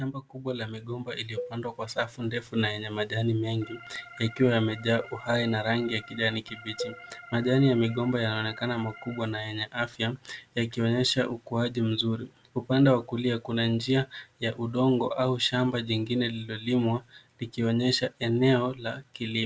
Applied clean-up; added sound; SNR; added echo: none; Organ + Cowbell; 16 dB; none.